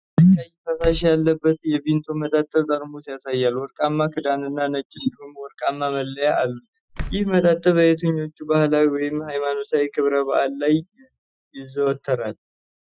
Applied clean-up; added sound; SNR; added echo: classical method Wiener filter.